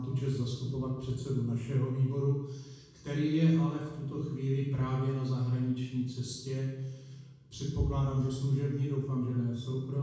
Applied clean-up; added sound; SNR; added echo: none; none; none; reverberation time 1.1 s.